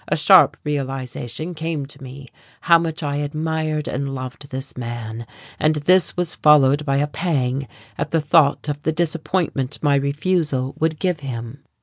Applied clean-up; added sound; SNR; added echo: none; none; none; none.